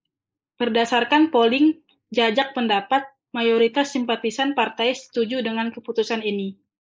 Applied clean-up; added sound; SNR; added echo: neural mask model Resemble Enhance denoiser.